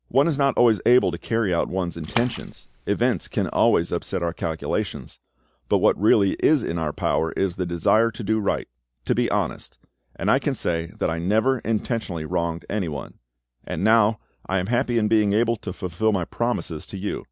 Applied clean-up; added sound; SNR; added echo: none; Splash, splatter; 12 dB; none.